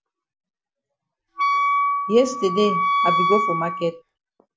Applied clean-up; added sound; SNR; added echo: none; Wind instrument, woodwind instrument; -3 dB; none.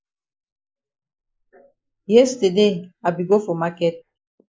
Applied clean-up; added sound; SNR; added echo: neural mask model Resemble Enhance denoiser.